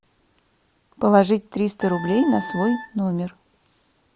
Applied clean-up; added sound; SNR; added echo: none; Wind instrument, woodwind instrument; 13 dB; none.